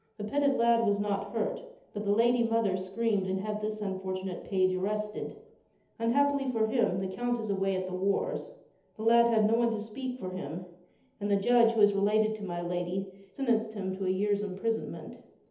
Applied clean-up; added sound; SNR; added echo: none; none; none; reverberation time 0.8 s.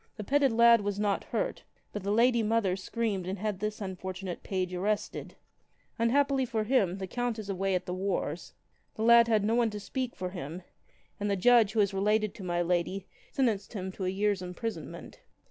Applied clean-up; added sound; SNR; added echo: none; none; none; none.